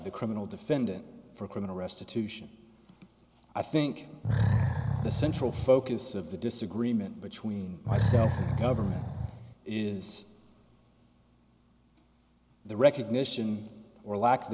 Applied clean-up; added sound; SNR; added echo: none; Animal; -2 dB; none.